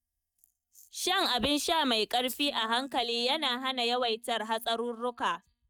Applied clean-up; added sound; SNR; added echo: neural mask model DeepFilterNet 3.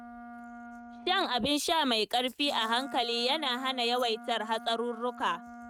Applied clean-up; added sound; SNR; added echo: neural mask model RNNoise.